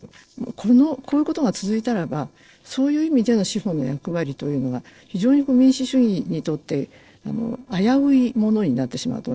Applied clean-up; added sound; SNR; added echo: neural separator model SepFormer DNS4.